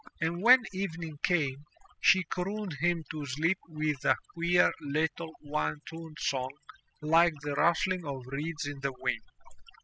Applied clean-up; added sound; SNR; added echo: classical method spectral subtraction.